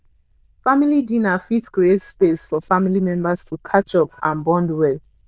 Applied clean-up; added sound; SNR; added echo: neural diffusion model UNIVERSE++.